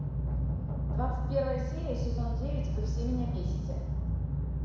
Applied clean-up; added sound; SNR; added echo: none; Knock; 18 dB; reverberation time 1.1 s.